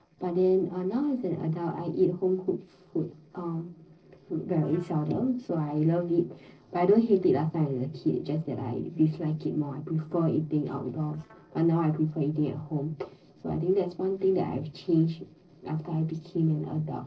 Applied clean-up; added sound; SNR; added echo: neural separator model SepFormer DNS4.